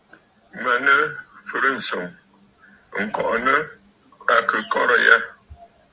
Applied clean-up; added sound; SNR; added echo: none; none; none; none.